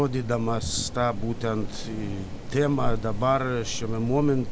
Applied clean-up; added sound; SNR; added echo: none; Rain; 5 dB; none.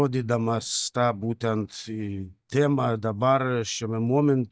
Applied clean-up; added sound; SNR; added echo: neural mask model DeepFilterNet 3.